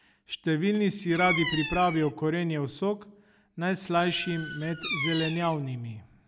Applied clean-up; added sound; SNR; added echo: none; Bird vocalization, bird call, bird song; 9 dB; none.